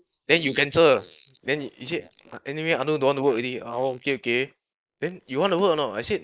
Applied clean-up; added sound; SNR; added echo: neural mask model Resemble Enhance denoiser.